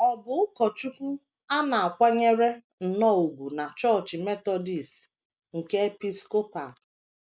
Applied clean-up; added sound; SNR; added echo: none; none; none; none.